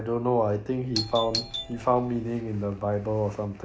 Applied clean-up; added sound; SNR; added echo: none; Doorbell; 7 dB; none.